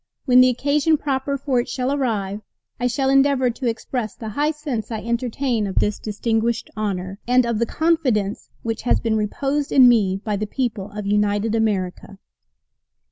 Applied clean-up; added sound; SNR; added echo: none; Bass drum; 7 dB; none.